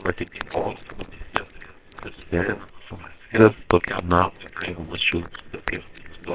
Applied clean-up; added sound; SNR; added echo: neural separator model SepFormer WHAMR!.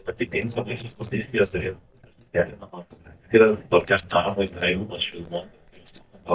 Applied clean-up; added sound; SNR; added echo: neural mask model DeepFilterNet 3.